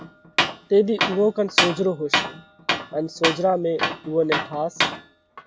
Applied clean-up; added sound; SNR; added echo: none; Tools; 2 dB; none.